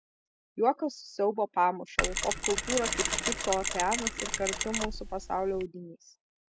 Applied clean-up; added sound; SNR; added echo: none; Mechanisms; 1 dB; none.